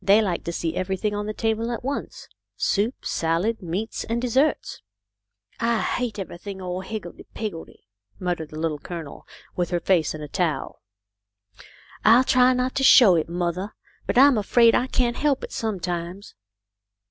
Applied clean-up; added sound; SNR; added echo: none; none; none; none.